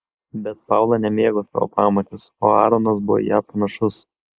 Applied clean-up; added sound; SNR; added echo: neural mask model Resemble Enhance denoiser.